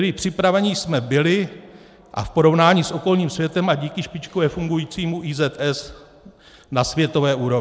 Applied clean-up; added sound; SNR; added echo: none; none; none; none.